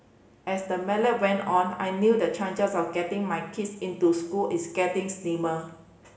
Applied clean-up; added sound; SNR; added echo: none; none; none; reverberation time 0.8 s.